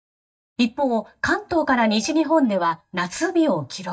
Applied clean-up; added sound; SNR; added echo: neural mask model DeepFilterNet 3.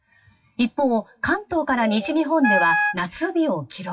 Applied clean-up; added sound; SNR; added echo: classical method WPE with log-MMSE.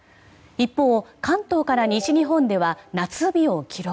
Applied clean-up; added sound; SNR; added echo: none; none; none; none.